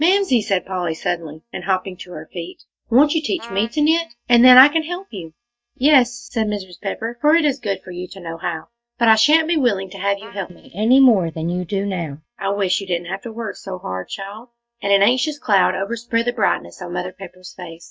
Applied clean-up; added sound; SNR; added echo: neural mask model DeepFilterNet 3.